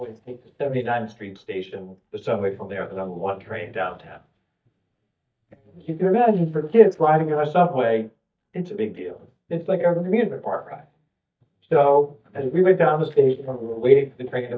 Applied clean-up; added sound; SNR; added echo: neural mask model DeepFilterNet 3.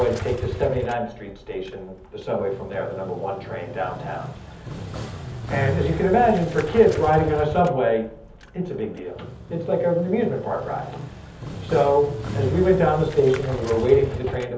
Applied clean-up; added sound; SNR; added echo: none; Motorcycle; 10 dB; reverberation time 0.7 s.